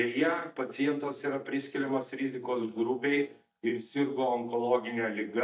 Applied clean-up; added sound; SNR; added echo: neural mask model DeepFilterNet 3.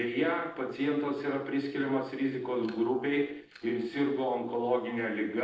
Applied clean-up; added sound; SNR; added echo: neural separator model SepFormer DNS4.